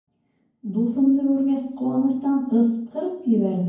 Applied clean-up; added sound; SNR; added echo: none; none; none; reverberation time 0.9 s.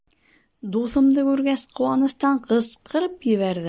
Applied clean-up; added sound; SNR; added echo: none; none; none; none.